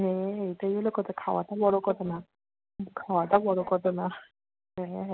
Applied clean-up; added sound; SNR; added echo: none; none; none; none.